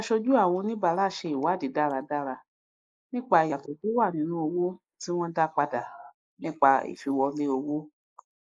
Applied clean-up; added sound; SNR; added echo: neural mask model Resemble Enhance denoiser.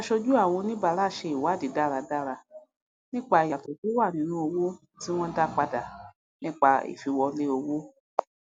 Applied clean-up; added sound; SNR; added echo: none; none; none; none.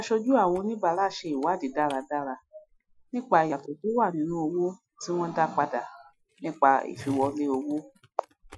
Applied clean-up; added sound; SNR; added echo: classical method Wiener filter.